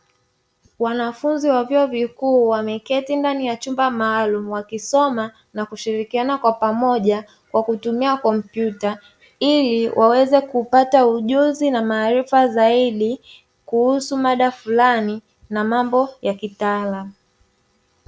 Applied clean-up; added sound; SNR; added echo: none; none; none; none.